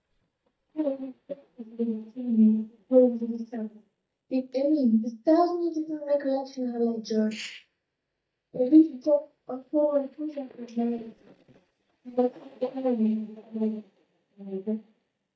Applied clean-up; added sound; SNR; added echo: neural mask model DeepFilterNet 3.